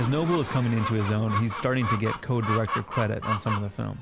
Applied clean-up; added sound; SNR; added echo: none; Chicken, rooster; 7 dB; none.